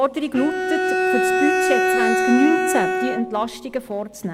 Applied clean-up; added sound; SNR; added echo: none; Bowed string instrument; -2 dB; none.